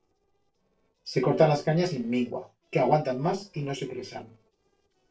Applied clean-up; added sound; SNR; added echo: neural separator model SepFormer DNS4.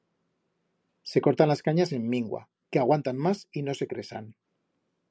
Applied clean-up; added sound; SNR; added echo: none; none; none; none.